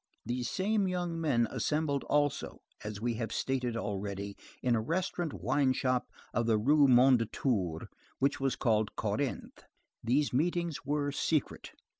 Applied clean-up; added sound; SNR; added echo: none; none; none; none.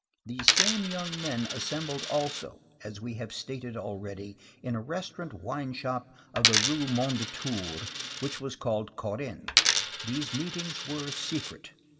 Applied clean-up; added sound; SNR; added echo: none; Coin (dropping); -3 dB; reverberation time 1.6 s.